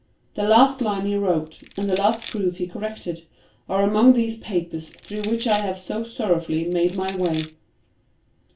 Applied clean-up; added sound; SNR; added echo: none; Crushing; 12 dB; reverberation time 0.2 s.